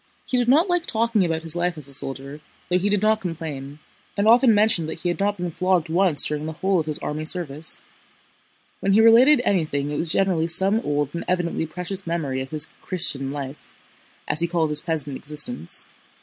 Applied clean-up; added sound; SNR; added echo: none; none; none; none.